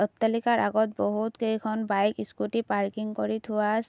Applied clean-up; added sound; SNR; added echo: none; none; none; none.